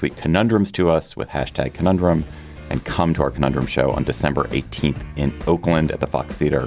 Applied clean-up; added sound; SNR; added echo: none; none; none; none.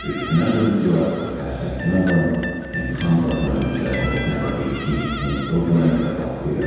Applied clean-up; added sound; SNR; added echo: none; Guitar; 13 dB; reverberation time 2.0 s.